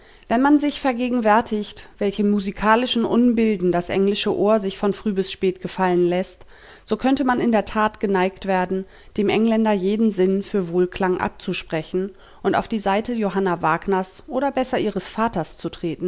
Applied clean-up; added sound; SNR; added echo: none; none; none; none.